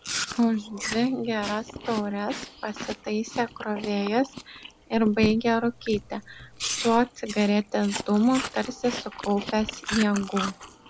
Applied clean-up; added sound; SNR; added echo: none; Raindrop / Drip + Chewing, mastication; 10 dB; none.